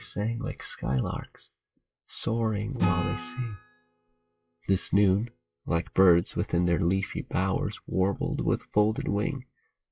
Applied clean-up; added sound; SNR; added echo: classical method log-MMSE.